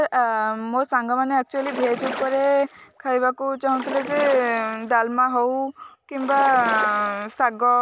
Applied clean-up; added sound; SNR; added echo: none; Splash, splatter; 12 dB; none.